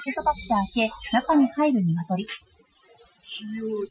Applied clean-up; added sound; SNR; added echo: classical method Wiener filter.